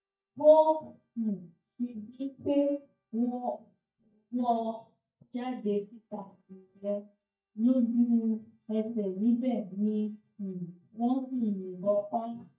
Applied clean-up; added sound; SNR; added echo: neural mask model DeepFilterNet 3.